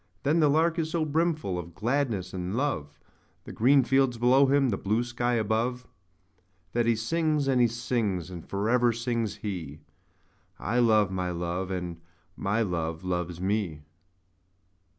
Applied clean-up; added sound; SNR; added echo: none; none; none; none.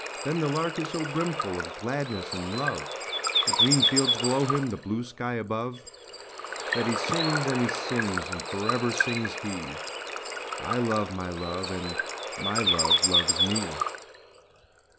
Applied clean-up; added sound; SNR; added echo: none; Water / Bird; -1 dB; none.